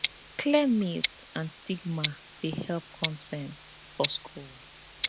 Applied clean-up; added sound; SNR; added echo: none; Tick-tock; 6 dB; none.